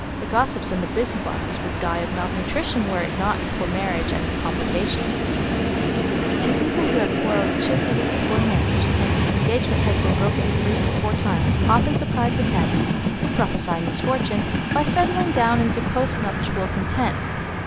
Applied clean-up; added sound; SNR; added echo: none; Train; -4 dB; none.